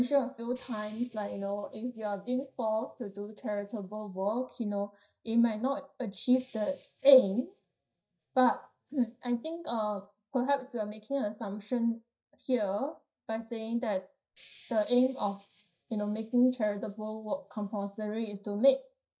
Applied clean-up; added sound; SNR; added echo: neural mask model DeepFilterNet 3.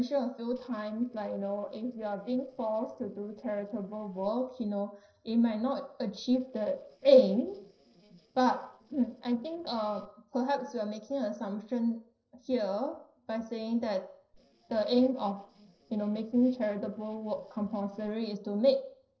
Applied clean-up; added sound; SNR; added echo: neural separator model SepFormer DNS4.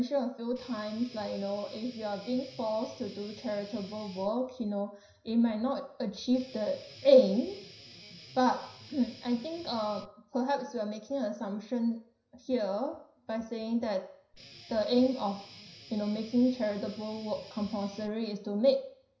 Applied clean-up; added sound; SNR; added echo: none; Guitar; 19 dB; reverberation time 0.5 s.